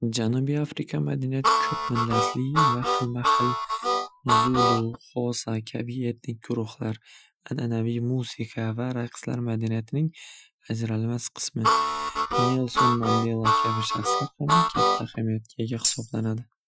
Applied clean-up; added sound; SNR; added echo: classical method Wiener filter.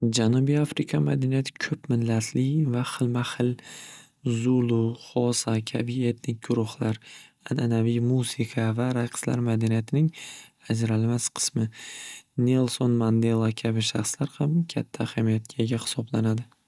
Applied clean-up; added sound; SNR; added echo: none; none; none; none.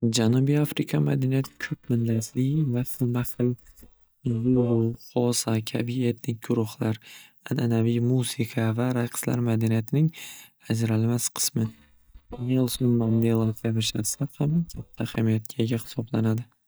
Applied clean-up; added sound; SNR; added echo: neural mask model DeepFilterNet 3.